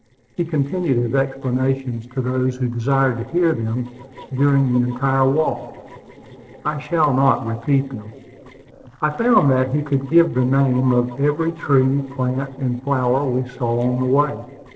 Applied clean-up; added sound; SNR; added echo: neural separator model SepFormer DNS4.